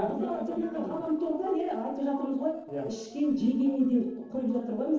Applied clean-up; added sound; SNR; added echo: neural separator model SepFormer DNS4.